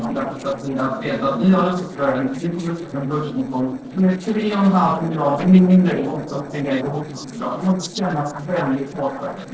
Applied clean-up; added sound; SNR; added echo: neural separator model SepFormer DNS4.